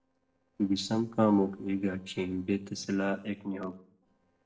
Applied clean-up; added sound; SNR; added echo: neural separator model SepFormer DNS4.